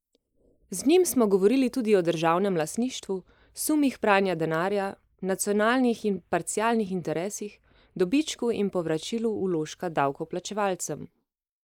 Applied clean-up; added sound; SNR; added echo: neural mask model Resemble Enhance denoiser.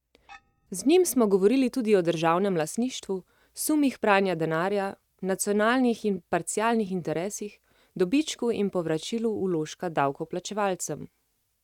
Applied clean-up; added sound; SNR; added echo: neural mask model RNNoise.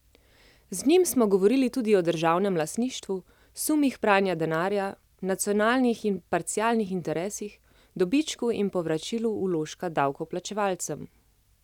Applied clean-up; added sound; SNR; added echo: none; none; none; none.